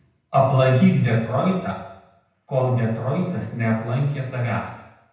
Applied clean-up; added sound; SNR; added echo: none; none; none; reverberation time 0.9 s.